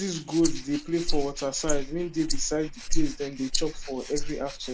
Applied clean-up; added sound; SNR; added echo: neural mask model Resemble Enhance denoiser.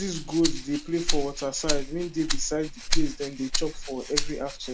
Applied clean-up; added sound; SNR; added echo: none; Rattle (instrument); -2 dB; none.